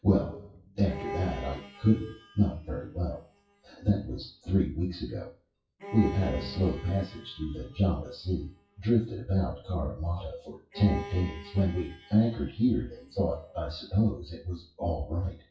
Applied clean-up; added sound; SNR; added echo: classical method WPE with log-MMSE.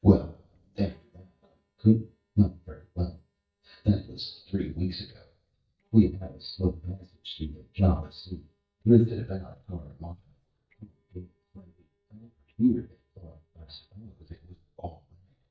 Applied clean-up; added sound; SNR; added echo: neural mask model DeepFilterNet 3.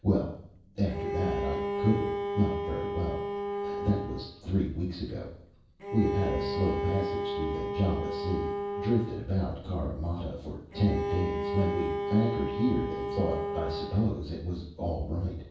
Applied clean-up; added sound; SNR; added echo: none; Bowed string instrument; 4 dB; reverberation time 0.7 s.